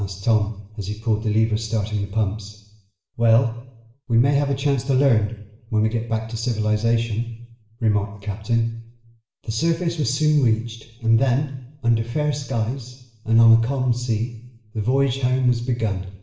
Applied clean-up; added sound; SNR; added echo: none; none; none; reverberation time 0.7 s.